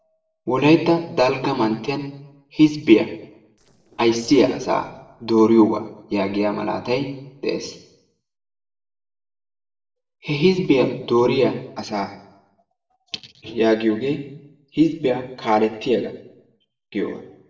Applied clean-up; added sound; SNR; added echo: neural separator model SepFormer DNS4.